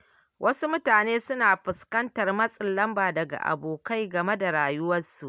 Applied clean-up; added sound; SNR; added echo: none; none; none; none.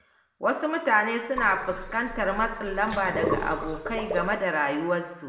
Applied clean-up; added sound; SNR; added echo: none; Sink (filling or washing); 6 dB; reverberation time 0.9 s.